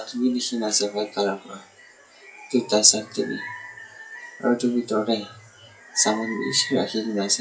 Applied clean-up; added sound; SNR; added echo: classical method WPE with log-MMSE.